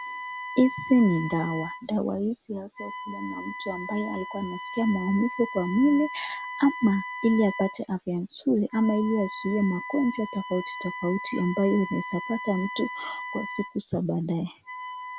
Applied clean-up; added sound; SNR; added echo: none; Wind instrument, woodwind instrument; 10 dB; none.